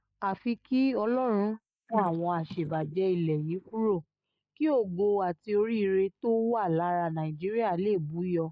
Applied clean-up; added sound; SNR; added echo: neural mask model Resemble Enhance denoiser.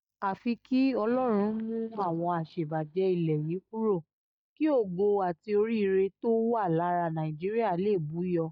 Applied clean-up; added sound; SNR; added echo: neural mask model DeepFilterNet 3.